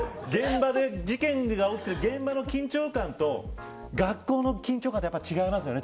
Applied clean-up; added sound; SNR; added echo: none; none; none; none.